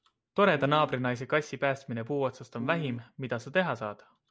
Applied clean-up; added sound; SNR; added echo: none; Piano; 11 dB; none.